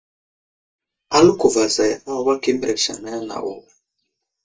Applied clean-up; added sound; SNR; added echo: neural mask model DeepFilterNet 3.